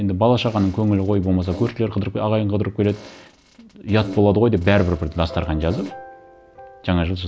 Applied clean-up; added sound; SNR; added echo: none; Fart; 17 dB; none.